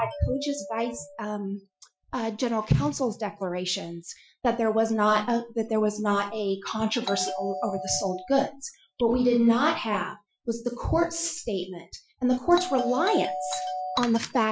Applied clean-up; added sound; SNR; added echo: classical method Wiener filter.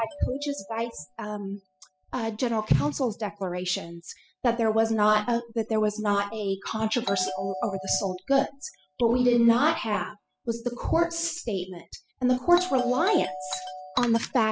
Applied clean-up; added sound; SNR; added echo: classical method spectral subtraction.